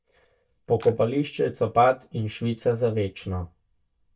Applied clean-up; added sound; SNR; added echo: neural mask model DeepFilterNet 3.